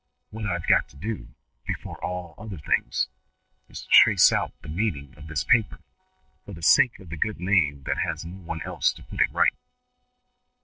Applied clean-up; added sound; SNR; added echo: neural separator model SepFormer DNS4.